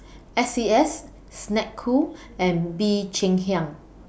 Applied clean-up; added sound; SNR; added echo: none; none; none; none.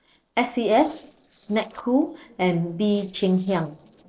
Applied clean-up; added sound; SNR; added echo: neural separator model SepFormer DNS4.